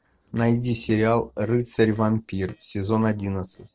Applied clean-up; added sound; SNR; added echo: neural separator model SepFormer DNS4.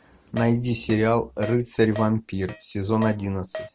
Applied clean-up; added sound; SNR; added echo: none; Keyboard (musical); 15 dB; none.